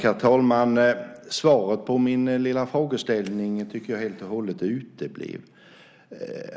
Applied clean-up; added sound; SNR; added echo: none; none; none; none.